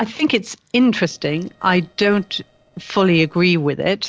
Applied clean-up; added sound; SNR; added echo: neural separator model SepFormer DNS4.